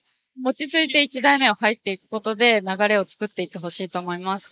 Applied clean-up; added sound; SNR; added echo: neural mask model Resemble Enhance denoiser.